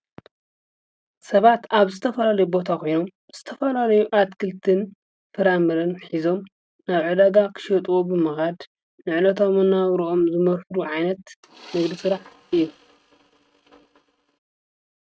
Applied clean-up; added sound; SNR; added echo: neural mask model RNNoise.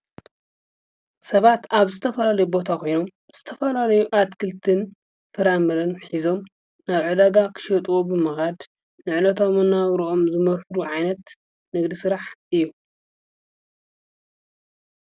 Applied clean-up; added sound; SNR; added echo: none; none; none; none.